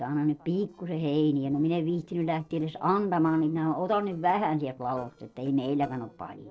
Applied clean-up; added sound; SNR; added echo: neural separator model SepFormer DNS4.